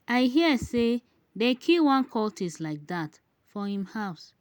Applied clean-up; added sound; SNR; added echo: none; none; none; none.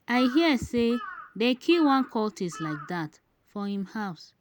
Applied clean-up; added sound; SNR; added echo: none; Bird vocalization, bird call, bird song / Crow; 16 dB; none.